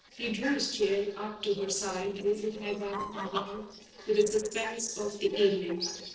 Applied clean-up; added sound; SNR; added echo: neural separator model SepFormer DNS4.